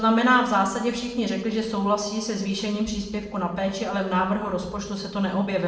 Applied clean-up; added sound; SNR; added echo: none; none; none; reverberation time 0.8 s.